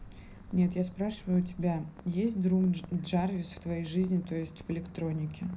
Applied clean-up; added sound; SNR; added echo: none; Rain; 19 dB; reverberation time 0.5 s.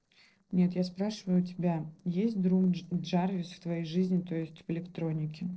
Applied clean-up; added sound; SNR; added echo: neural separator model SepFormer DNS4.